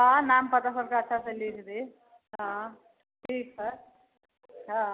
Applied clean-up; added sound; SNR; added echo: none; none; none; none.